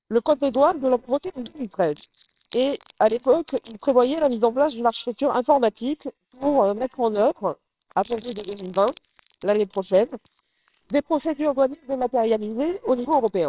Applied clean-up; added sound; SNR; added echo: neural separator model SepFormer WHAMR!.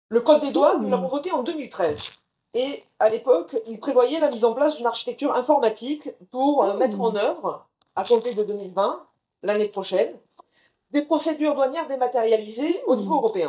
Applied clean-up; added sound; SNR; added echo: neural mask model DeepFilterNet 3.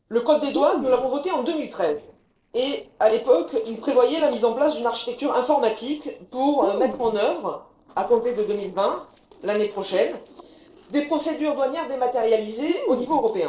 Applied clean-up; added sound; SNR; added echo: neural separator model SepFormer DNS4.